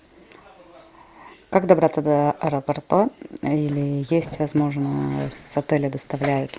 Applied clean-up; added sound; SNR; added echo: none; none; none; none.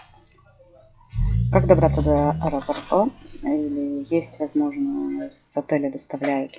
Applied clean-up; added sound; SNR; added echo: classical method WPE with log-MMSE.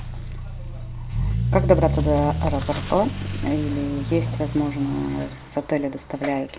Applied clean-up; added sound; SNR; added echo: none; Accelerating, revving, vroom / Motor vehicle (road); 2 dB; reverberation time 0.8 s.